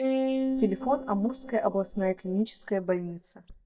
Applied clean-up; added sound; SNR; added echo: neural mask model DeepFilterNet 3.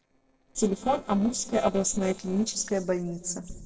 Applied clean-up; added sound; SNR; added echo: neural separator model SepFormer DNS4.